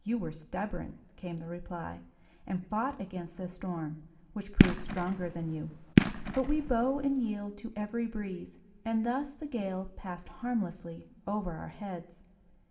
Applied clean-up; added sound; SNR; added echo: none; Fireworks; -5 dB; reverberation time 1.6 s.